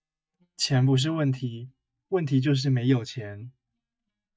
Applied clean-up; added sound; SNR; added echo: neural mask model DeepFilterNet 3.